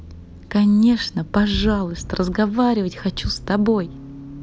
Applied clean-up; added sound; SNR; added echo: none; Accelerating, revving, vroom; 18 dB; none.